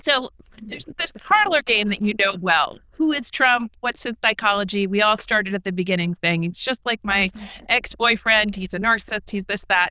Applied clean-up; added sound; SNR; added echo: neural diffusion model UNIVERSE++.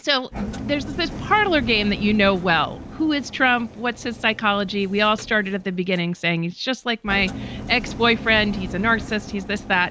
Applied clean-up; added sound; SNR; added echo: none; Engine; 12 dB; none.